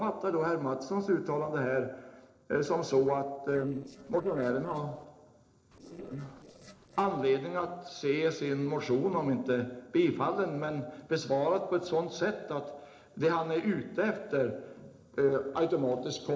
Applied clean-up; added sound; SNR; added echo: neural separator model SepFormer DNS4.